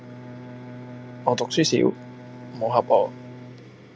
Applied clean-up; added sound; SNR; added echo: none; Bowed string instrument; 15 dB; none.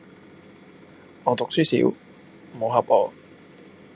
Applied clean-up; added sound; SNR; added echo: none; none; none; none.